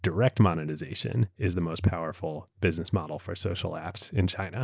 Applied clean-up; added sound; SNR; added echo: none; none; none; none.